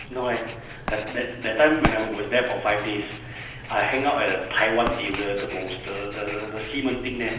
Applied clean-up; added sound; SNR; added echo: none; Writing; 9 dB; reverberation time 0.9 s.